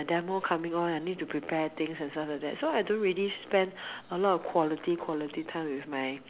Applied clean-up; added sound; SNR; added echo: none; none; none; none.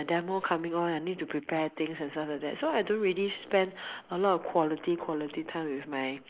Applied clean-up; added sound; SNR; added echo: neural mask model Resemble Enhance denoiser.